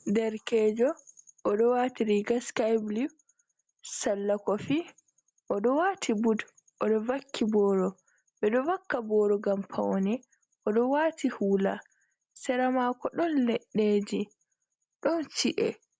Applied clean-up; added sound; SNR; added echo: none; none; none; none.